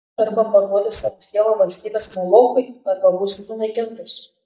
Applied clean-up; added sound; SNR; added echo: neural mask model DeepFilterNet 3.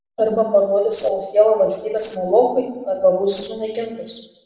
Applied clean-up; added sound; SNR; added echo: neural separator model SepFormer DNS4.